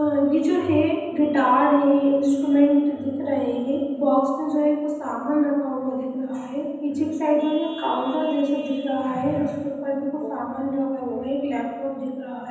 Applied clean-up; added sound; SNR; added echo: none; Wind instrument, woodwind instrument; 17 dB; reverberation time 1.1 s.